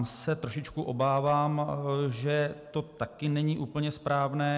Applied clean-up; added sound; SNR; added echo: none; none; none; none.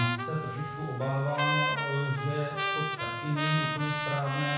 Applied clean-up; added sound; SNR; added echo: none; Trumpet; 1 dB; reverberation time 1.0 s.